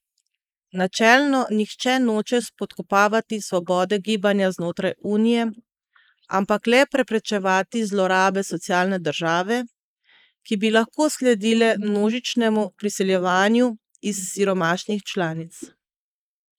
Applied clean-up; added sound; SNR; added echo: neural mask model Resemble Enhance denoiser.